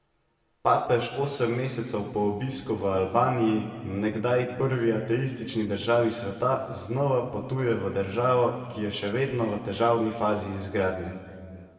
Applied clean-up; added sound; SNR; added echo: none; none; none; reverberation time 2.0 s.